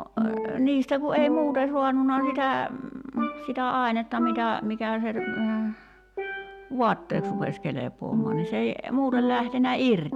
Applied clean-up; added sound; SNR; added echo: none; Percussion; 7 dB; none.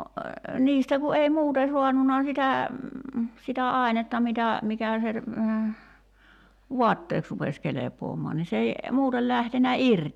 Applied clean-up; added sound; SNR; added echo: none; none; none; none.